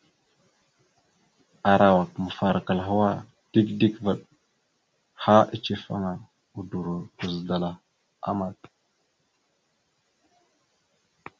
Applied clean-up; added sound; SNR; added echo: none; none; none; none.